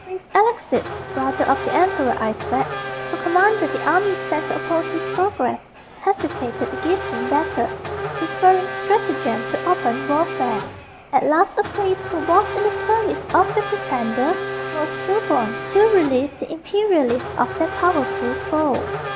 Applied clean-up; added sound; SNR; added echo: none; Race car, auto racing / Accelerating, revving, vroom; 7 dB; none.